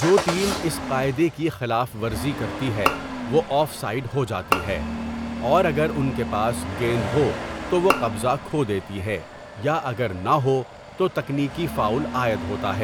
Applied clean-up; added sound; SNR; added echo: none; Engine starting / Accelerating, revving, vroom / Motor vehicle (road) + Bowed string instrument; 6 dB; none.